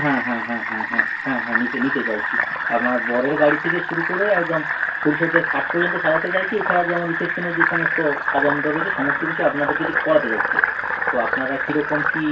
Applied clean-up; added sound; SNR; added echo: none; Fill (with liquid); 0 dB; reverberation time 0.2 s.